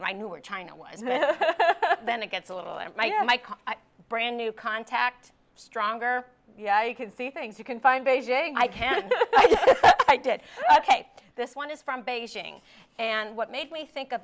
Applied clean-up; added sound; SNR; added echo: none; none; none; none.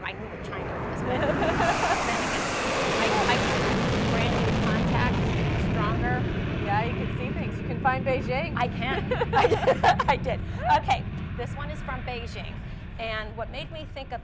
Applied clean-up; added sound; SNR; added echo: none; Fixed-wing aircraft, airplane; -2 dB; none.